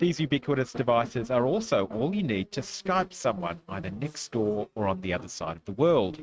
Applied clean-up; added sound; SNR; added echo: neural mask model RNNoise.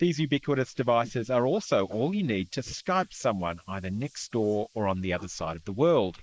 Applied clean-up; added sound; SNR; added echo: neural mask model Resemble Enhance denoiser.